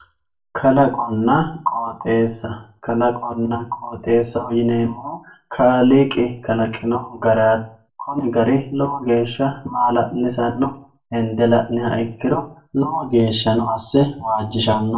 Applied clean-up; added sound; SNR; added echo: none; none; none; reverberation time 0.3 s.